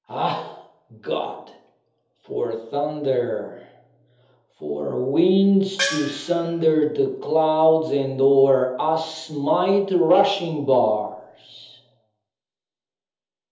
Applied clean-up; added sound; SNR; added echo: none; Gong; 5 dB; reverberation time 0.7 s.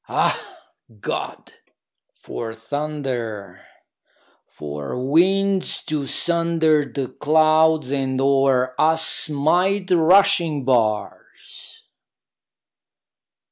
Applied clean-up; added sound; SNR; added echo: none; none; none; none.